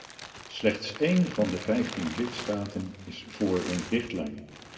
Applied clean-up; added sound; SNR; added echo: none; Crumpling, crinkling; 13 dB; reverberation time 1.2 s.